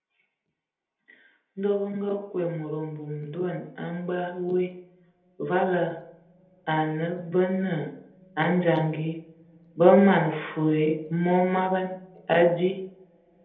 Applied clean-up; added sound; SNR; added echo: none; none; none; reverberation time 0.9 s.